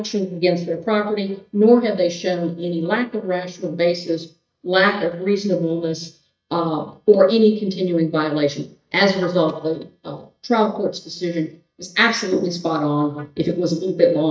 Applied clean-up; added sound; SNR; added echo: neural mask model DeepFilterNet 3.